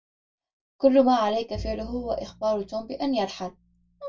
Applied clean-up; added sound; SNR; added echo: none; Bowed string instrument; 16 dB; reverberation time 0.1 s.